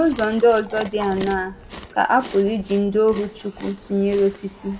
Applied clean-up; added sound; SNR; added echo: none; Chewing, mastication; 17 dB; reverberation time 1.4 s.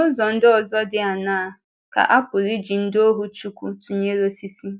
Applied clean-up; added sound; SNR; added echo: none; none; none; none.